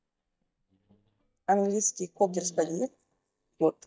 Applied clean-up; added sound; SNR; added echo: neural mask model DeepFilterNet 3.